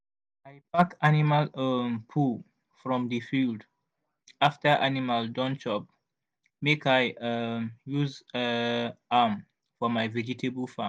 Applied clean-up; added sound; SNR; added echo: none; none; none; none.